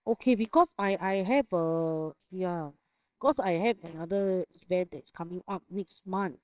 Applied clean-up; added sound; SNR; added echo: neural separator model SepFormer WHAMR!.